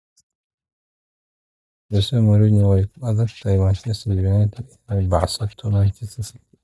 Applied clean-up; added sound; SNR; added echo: neural mask model DeepFilterNet 3.